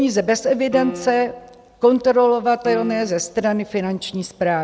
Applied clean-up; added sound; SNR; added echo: none; Piano; 15 dB; none.